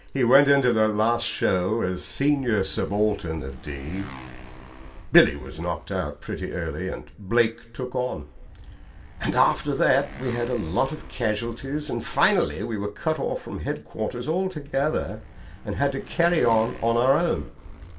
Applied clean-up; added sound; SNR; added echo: none; Motorcycle; 17 dB; reverberation time 0.5 s.